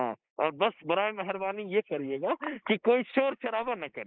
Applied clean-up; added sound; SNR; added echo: neural mask model Resemble Enhance denoiser.